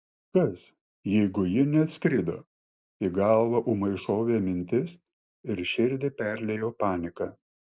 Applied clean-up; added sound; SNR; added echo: none; none; none; none.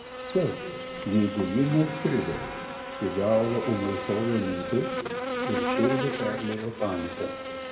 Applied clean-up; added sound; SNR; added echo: none; Buzz; 5 dB; reverberation time 1.7 s.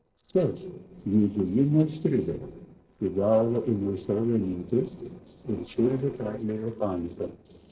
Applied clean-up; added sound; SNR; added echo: neural separator model SepFormer DNS4.